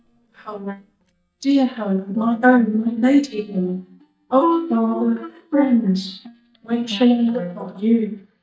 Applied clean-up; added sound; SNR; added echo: neural mask model DeepFilterNet 3.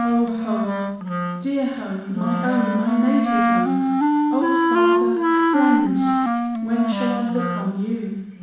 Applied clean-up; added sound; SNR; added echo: none; Wind instrument, woodwind instrument; -4 dB; reverberation time 1.1 s.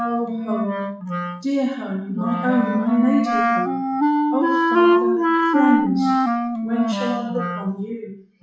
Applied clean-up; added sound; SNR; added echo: classical method WPE with log-MMSE.